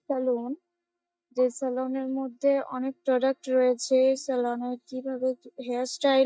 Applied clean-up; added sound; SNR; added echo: neural mask model DeepFilterNet 3.